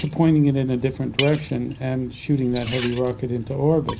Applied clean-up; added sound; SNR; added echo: none; Liquid; 12 dB; reverberation time 0.4 s.